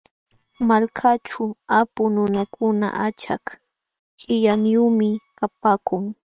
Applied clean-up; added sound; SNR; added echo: neural separator model SepFormer WHAM!.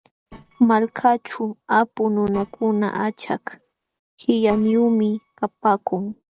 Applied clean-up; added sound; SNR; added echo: neural separator model SepFormer DNS4.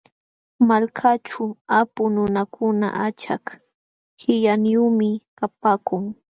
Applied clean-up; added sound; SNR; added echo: none; none; none; none.